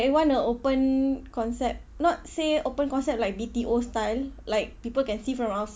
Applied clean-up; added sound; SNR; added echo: none; none; none; none.